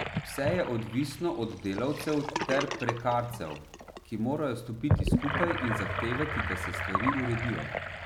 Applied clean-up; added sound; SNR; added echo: none; Sink (filling or washing) / Gurgling; 1 dB; none.